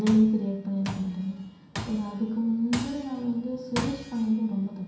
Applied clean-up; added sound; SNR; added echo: none; Tools; 12 dB; reverberation time 0.6 s.